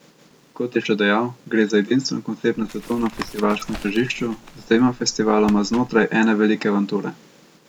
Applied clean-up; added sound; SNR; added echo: none; Tap; 17 dB; none.